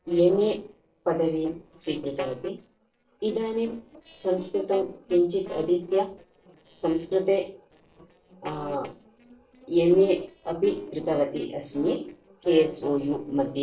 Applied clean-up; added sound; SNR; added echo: neural separator model SepFormer DNS4.